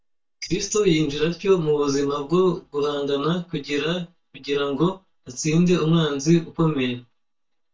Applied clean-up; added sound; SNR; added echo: neural mask model DeepFilterNet 3.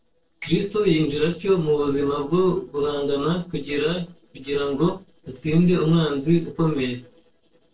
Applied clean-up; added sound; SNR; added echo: neural separator model SepFormer DNS4.